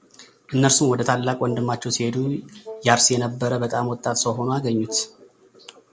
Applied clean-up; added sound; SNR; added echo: none; Wind instrument, woodwind instrument; 17 dB; none.